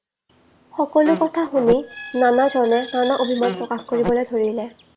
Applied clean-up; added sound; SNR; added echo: none; Insect + Squeak; 12 dB; none.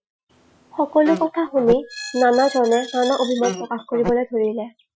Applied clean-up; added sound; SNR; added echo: classical method Wiener filter.